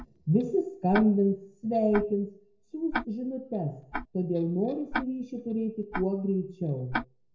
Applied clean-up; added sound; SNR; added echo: none; Tick-tock; 10 dB; reverberation time 0.5 s.